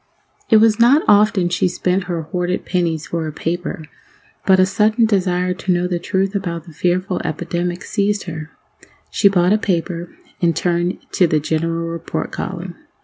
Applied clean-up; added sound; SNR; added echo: none; none; none; none.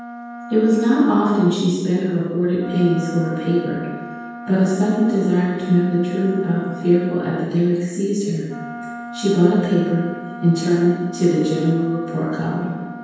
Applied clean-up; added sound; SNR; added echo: none; Wind instrument, woodwind instrument; 15 dB; reverberation time 1.2 s.